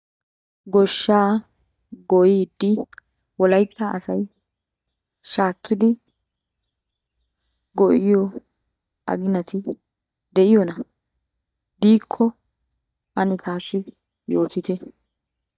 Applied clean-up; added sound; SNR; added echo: neural mask model DeepFilterNet 3.